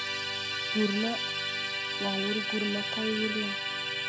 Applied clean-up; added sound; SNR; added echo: none; Musical instrument; -2 dB; none.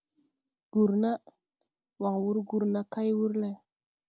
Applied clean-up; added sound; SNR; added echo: none; none; none; none.